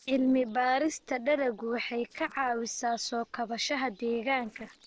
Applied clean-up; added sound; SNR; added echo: neural separator model SepFormer DNS4.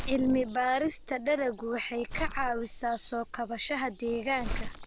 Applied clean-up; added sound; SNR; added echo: none; Crumpling, crinkling; 8 dB; none.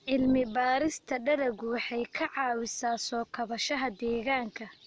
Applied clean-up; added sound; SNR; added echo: none; none; none; none.